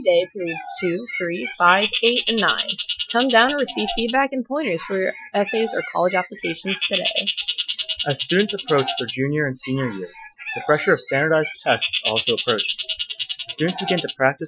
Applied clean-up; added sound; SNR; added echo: classical method Wiener filter.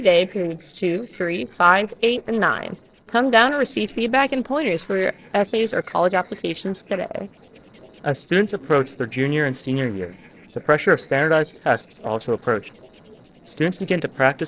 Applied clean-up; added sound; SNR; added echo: neural separator model SepFormer DNS4.